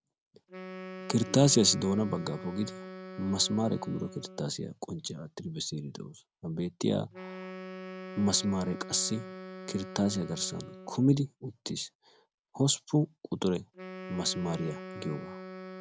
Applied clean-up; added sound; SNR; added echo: none; Wind instrument, woodwind instrument; 13 dB; none.